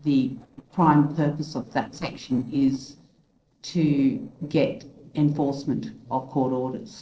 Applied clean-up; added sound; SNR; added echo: neural separator model SepFormer DNS4.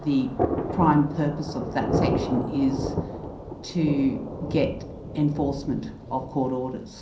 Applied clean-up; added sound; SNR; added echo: none; Thunder; 4 dB; reverberation time 0.6 s.